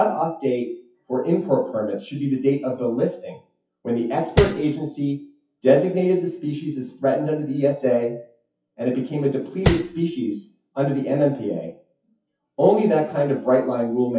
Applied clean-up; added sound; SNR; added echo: classical method WPE with log-MMSE.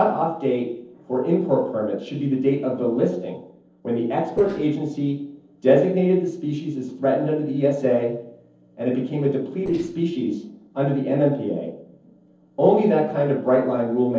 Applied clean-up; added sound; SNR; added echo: neural separator model SepFormer DNS4.